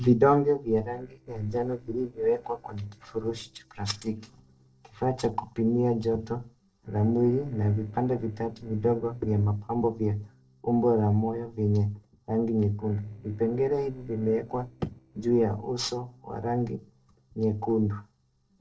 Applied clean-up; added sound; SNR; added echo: neural separator model SepFormer DNS4.